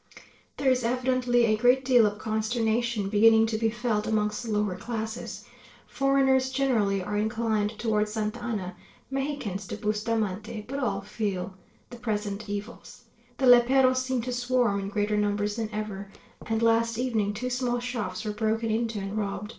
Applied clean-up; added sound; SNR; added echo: neural separator model SepFormer DNS4.